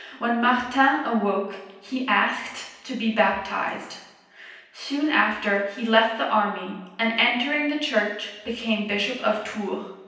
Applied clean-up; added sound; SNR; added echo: none; none; none; reverberation time 0.9 s.